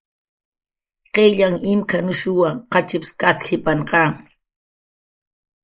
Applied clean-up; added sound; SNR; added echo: neural mask model Resemble Enhance denoiser.